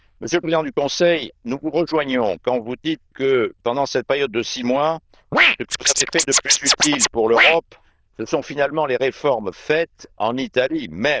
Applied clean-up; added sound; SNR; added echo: neural diffusion model UNIVERSE++.